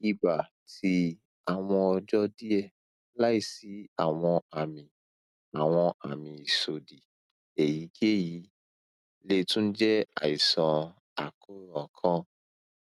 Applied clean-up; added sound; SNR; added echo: none; none; none; none.